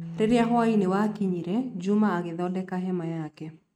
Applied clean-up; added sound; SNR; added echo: neural mask model RNNoise.